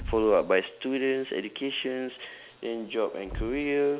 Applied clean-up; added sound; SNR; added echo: none; Thump, thud; 15 dB; none.